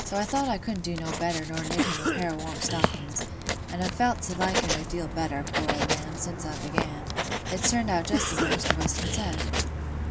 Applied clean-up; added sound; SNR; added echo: none; Cough + Writing; -1 dB; none.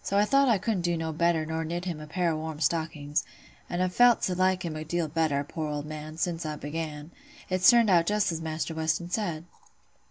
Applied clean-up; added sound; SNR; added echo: none; none; none; none.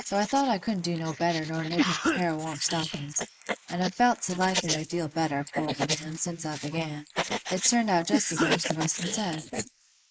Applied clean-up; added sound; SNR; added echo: neural mask model Resemble Enhance denoiser.